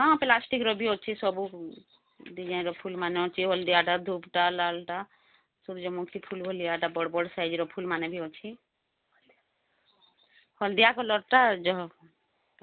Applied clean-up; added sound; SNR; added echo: none; none; none; none.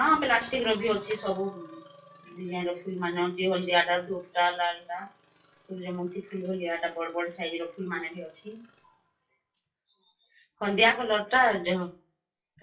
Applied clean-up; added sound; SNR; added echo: classical method WPE with log-MMSE.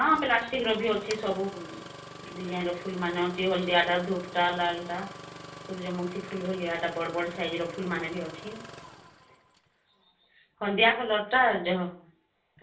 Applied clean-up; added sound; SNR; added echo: none; Engine starting; 16 dB; reverberation time 0.4 s.